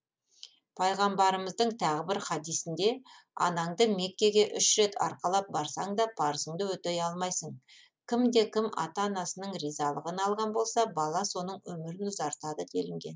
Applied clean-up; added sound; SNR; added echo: none; none; none; none.